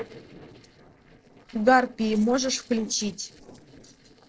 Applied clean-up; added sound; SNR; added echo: neural separator model SepFormer DNS4.